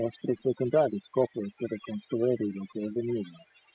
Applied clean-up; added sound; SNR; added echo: classical method spectral subtraction.